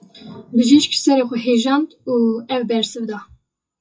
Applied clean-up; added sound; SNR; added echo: classical method WPE with log-MMSE.